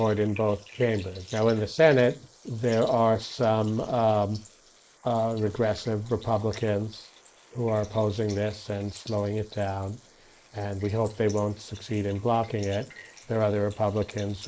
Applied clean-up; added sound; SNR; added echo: neural mask model Resemble Enhance denoiser.